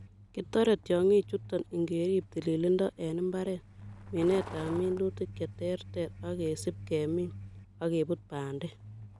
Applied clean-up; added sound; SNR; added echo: none; Truck; 15 dB; none.